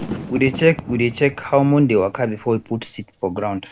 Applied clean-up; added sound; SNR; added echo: none; Fireworks; 15 dB; none.